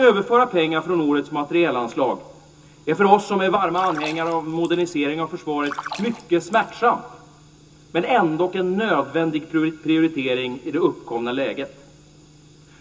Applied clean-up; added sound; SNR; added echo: none; Splash, splatter; 13 dB; reverberation time 0.2 s.